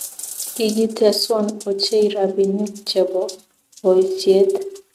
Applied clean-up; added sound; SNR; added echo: neural mask model RNNoise.